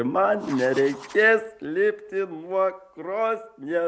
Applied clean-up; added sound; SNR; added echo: none; Writing; 19 dB; none.